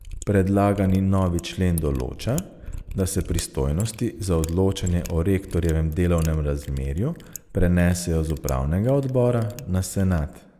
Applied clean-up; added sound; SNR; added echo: neural mask model Resemble Enhance denoiser.